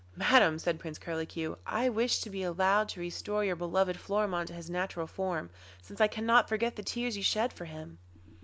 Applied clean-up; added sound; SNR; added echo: none; none; none; none.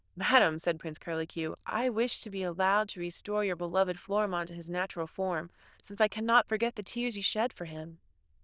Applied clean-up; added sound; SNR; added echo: neural diffusion model UNIVERSE++.